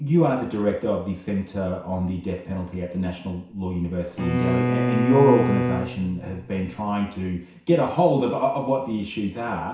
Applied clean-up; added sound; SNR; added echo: none; Bowed string instrument; 2 dB; reverberation time 0.6 s.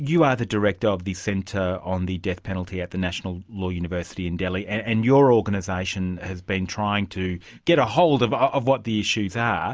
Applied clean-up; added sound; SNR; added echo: none; none; none; none.